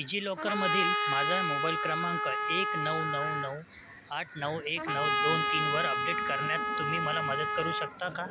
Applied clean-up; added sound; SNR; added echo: none; Trumpet; -3 dB; none.